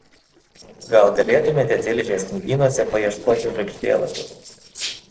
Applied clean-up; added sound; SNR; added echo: neural separator model SepFormer DNS4.